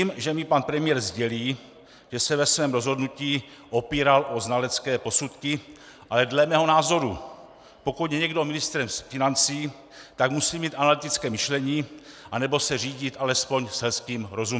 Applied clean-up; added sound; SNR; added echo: none; none; none; none.